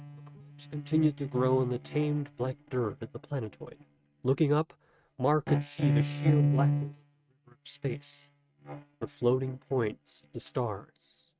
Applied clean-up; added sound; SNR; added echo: neural mask model RNNoise.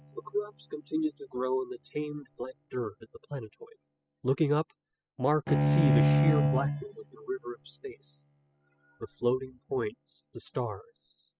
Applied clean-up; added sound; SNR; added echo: classical method spectral subtraction.